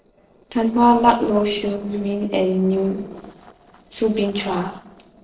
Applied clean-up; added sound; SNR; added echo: neural separator model SepFormer DNS4.